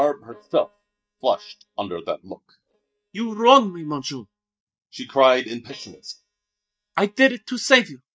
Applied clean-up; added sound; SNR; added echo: neural mask model DeepFilterNet 3.